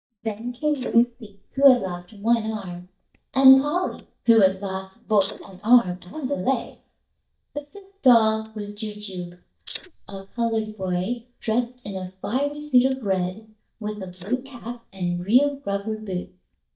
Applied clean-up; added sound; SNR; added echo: neural mask model DeepFilterNet 3.